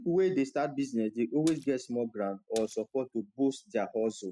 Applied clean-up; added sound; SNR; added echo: neural mask model RNNoise.